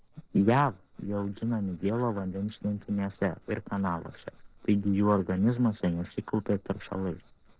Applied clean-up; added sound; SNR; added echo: neural separator model SepFormer DNS4.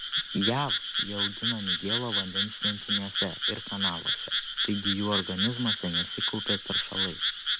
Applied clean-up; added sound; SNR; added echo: none; Frog; -3 dB; none.